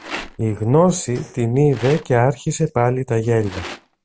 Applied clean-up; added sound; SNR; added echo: none; Rattle; 18 dB; none.